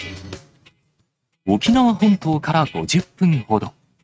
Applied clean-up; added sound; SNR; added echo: neural mask model RNNoise.